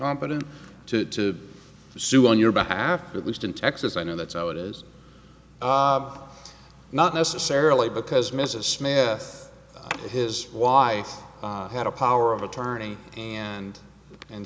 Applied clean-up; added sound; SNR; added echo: none; none; none; none.